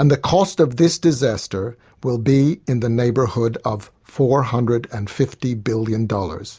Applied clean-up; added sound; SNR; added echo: none; none; none; none.